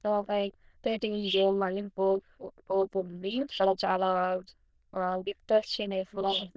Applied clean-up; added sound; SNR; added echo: neural diffusion model UNIVERSE++.